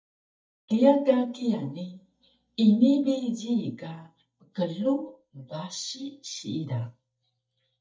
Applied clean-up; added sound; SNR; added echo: neural mask model DeepFilterNet 3.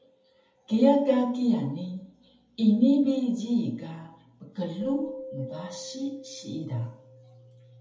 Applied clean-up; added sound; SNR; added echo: none; Keyboard (musical); 19 dB; reverberation time 0.7 s.